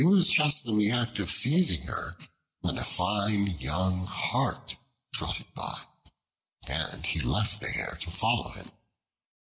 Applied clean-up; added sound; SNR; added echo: none; none; none; none.